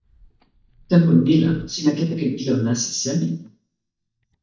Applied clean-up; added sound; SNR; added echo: neural mask model DeepFilterNet 3.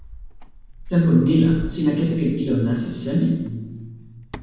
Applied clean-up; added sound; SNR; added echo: none; Keys jangling; 17 dB; reverberation time 1.2 s.